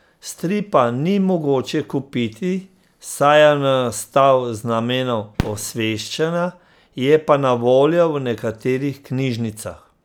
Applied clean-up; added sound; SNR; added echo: none; Fireworks; 14 dB; none.